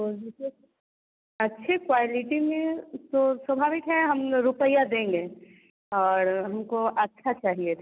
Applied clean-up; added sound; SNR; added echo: none; none; none; none.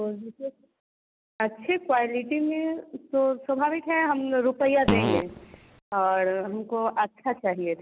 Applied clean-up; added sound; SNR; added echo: none; Fart; 1 dB; none.